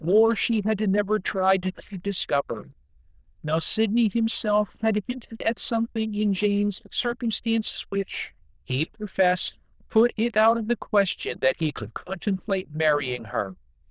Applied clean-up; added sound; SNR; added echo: neural diffusion model UNIVERSE++.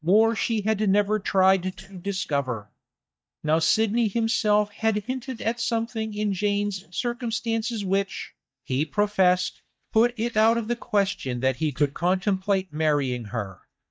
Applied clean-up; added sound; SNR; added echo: neural mask model DeepFilterNet 3.